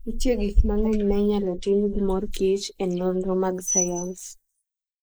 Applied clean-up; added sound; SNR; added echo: neural mask model Resemble Enhance denoiser.